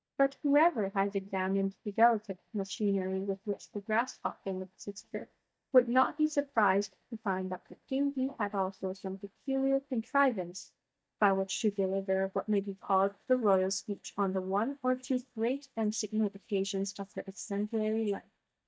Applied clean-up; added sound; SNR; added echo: neural mask model DeepFilterNet 3.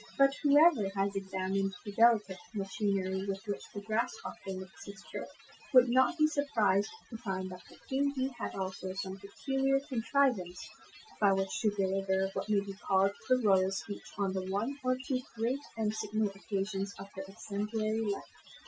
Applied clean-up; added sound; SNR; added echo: classical method Wiener filter.